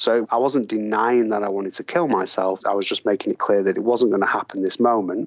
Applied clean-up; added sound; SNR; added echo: none; none; none; none.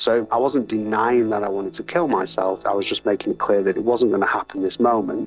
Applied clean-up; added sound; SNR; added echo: neural separator model SepFormer DNS4.